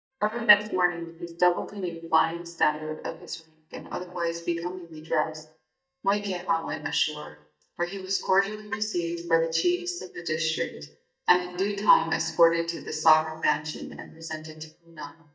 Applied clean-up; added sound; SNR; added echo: neural mask model DeepFilterNet 3.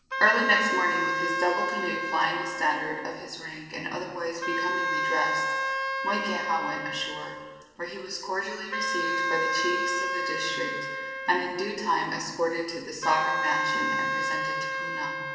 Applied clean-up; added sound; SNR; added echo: none; Wind instrument, woodwind instrument; 0 dB; reverberation time 1.3 s.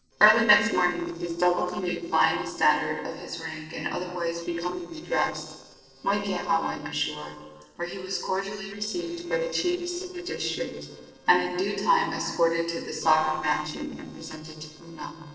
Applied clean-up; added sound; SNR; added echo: neural separator model SepFormer DNS4.